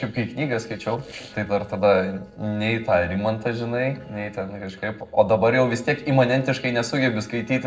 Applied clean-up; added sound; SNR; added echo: neural separator model SepFormer DNS4.